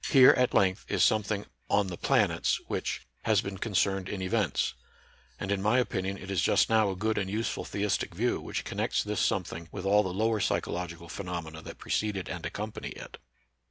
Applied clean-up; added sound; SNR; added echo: none; none; none; none.